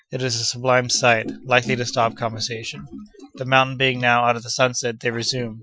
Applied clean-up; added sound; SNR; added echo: classical method Wiener filter.